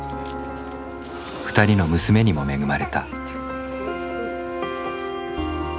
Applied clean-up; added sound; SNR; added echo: none; Gasp; 19 dB; none.